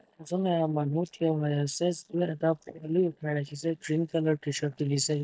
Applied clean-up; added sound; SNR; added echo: neural mask model DeepFilterNet 3.